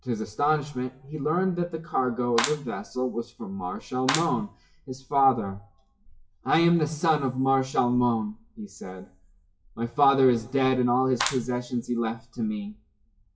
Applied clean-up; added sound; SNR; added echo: classical method WPE with log-MMSE.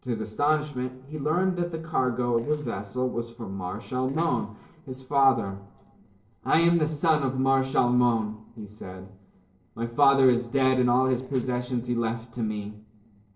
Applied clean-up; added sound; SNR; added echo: neural separator model SepFormer DNS4.